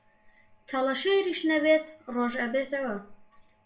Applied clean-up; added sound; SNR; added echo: none; none; none; reverberation time 0.4 s.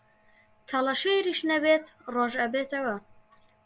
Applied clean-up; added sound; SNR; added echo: none; none; none; none.